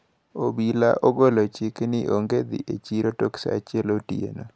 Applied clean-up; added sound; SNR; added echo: none; none; none; none.